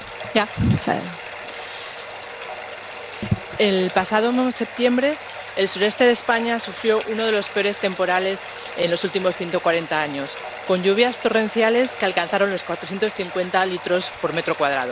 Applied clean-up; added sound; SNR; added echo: none; Bathtub (filling or washing); 12 dB; none.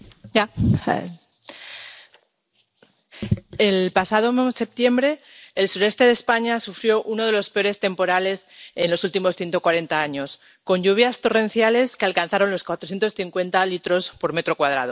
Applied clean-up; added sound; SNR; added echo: none; none; none; none.